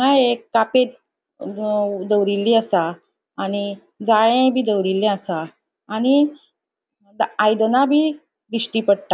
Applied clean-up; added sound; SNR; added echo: none; none; none; none.